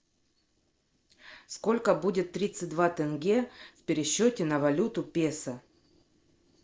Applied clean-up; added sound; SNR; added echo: neural separator model SepFormer DNS4.